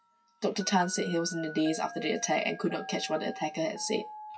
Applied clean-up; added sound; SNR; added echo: classical method WPE with log-MMSE.